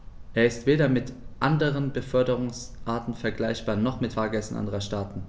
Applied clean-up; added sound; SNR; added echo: none; none; none; none.